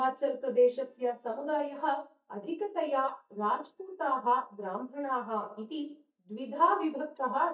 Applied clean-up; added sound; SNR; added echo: neural mask model DeepFilterNet 3.